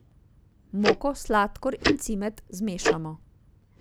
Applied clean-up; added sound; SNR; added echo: none; Tick-tock; 2 dB; none.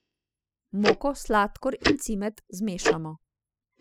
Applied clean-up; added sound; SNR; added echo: classical method spectral subtraction.